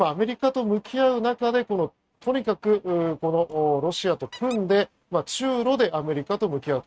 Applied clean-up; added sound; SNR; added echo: neural mask model RNNoise.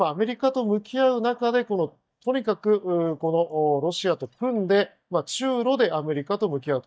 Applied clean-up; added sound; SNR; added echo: neural mask model DeepFilterNet 3.